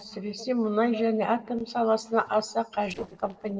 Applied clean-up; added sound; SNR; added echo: neural separator model SepFormer DNS4.